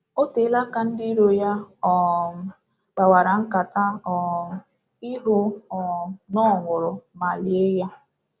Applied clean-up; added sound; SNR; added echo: none; none; none; none.